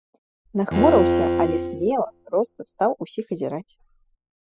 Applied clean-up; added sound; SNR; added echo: classical method spectral subtraction.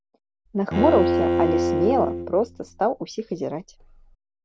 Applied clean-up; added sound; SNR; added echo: none; Bowed string instrument; 0 dB; none.